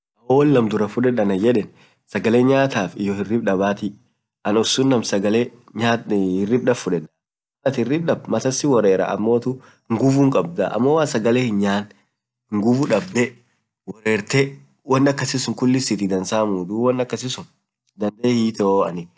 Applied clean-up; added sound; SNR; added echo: none; none; none; none.